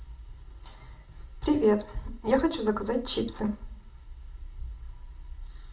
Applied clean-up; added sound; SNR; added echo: none; none; none; reverberation time 0.4 s.